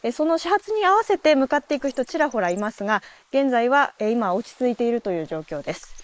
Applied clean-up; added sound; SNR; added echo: neural mask model Resemble Enhance denoiser.